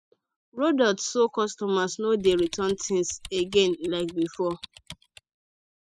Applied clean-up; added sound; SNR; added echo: classical method spectral subtraction.